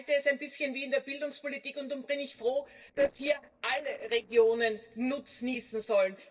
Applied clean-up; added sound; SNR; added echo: neural separator model SepFormer DNS4.